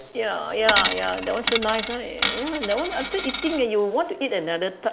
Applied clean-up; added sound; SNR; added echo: none; Coin (dropping); 3 dB; none.